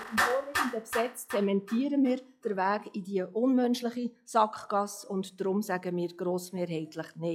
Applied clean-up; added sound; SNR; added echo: classical method log-MMSE.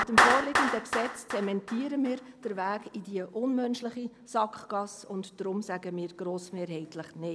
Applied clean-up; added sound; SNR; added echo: none; Clapping; 1 dB; none.